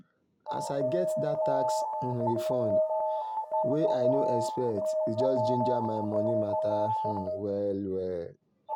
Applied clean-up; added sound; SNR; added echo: none; Alarm; -3 dB; none.